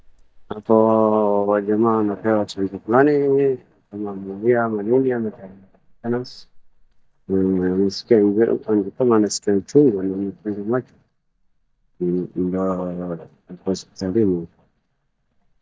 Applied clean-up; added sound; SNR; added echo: neural mask model DeepFilterNet 3.